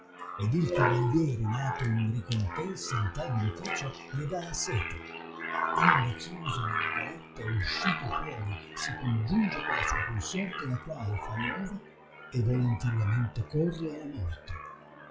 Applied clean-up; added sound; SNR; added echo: classical method log-MMSE.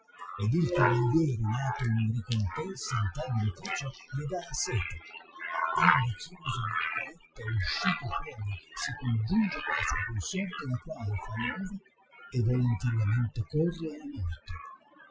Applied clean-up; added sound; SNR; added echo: classical method Wiener filter.